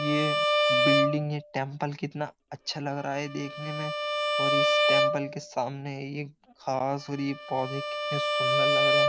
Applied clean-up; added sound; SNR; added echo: none; Bowed string instrument; -5 dB; none.